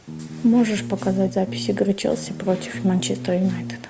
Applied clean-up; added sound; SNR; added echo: none; Bass guitar; 10 dB; none.